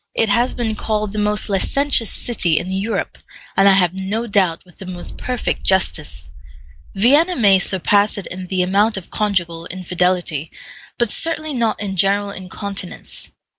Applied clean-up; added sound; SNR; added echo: none; Boom; 11 dB; none.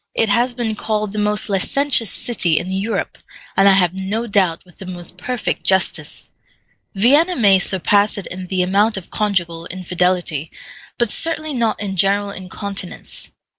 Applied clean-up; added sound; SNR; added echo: neural separator model SepFormer DNS4.